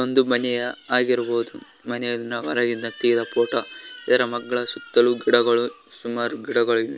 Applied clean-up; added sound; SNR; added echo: none; none; none; none.